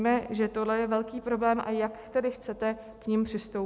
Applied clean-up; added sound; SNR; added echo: none; none; none; none.